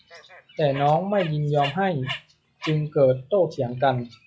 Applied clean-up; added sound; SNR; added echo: classical method log-MMSE.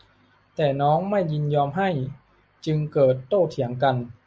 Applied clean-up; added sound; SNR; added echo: none; none; none; none.